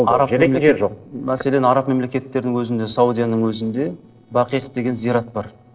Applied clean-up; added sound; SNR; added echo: neural separator model SepFormer DNS4.